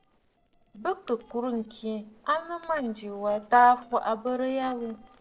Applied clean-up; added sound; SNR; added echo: neural separator model SepFormer DNS4.